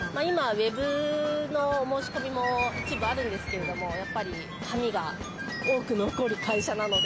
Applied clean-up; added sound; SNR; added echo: none; Car passing by; 17 dB; none.